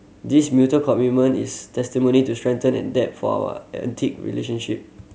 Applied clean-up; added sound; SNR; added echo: none; none; none; none.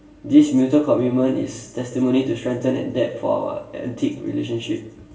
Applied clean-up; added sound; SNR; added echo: none; none; none; reverberation time 0.8 s.